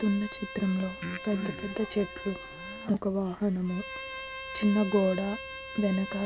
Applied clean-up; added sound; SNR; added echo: none; Bowed string instrument + Breathing; 10 dB; none.